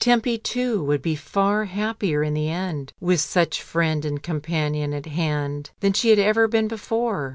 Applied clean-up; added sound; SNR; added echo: none; none; none; none.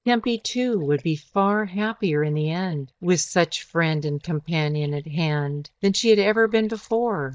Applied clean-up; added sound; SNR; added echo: neural mask model DeepFilterNet 3.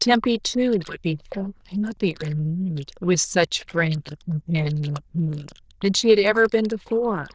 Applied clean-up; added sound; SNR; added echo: neural diffusion model UNIVERSE++.